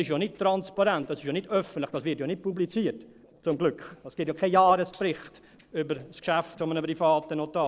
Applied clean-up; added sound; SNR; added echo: neural separator model SepFormer DNS4.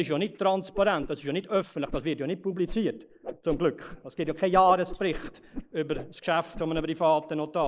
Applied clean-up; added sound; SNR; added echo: neural mask model Resemble Enhance denoiser.